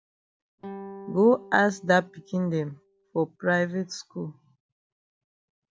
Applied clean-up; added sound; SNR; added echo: none; Guitar; 18 dB; none.